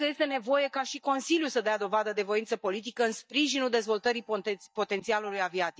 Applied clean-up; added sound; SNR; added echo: neural mask model DeepFilterNet 3.